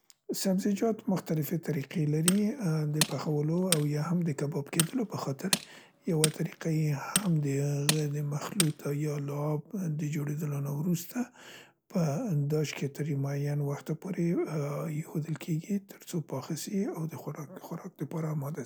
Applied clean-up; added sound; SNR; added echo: none; Tools; 5 dB; none.